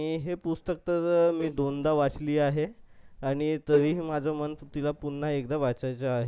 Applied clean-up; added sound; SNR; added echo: neural mask model Resemble Enhance denoiser.